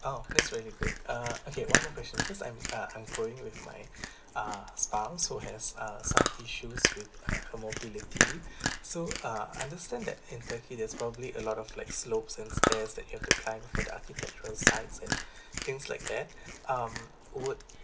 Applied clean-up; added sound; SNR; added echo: none; Chewing, mastication; -3 dB; none.